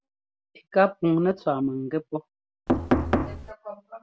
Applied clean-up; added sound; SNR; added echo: none; Knock; -3 dB; none.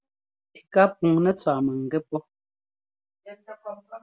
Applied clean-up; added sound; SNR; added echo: none; none; none; none.